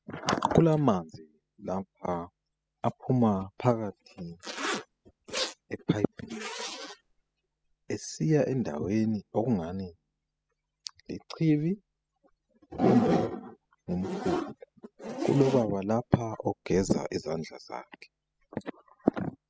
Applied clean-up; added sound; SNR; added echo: classical method spectral subtraction.